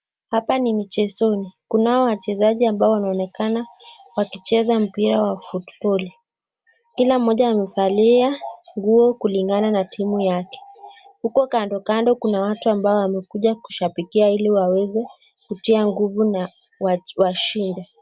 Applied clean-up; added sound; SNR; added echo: none; none; none; none.